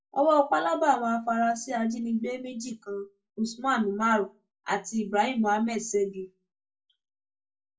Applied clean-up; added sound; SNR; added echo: none; none; none; reverberation time 0.2 s.